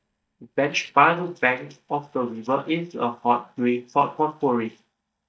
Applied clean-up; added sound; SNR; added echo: neural mask model DeepFilterNet 3.